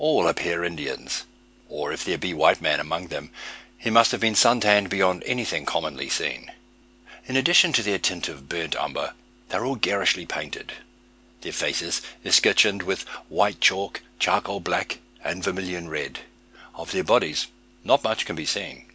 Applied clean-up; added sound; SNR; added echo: none; none; none; none.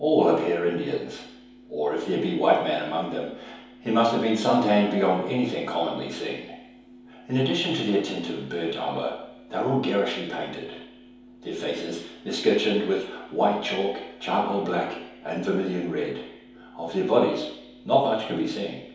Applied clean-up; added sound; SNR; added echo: none; none; none; reverberation time 2.2 s.